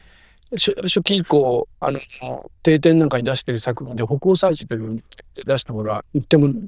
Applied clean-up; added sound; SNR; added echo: neural diffusion model UNIVERSE++.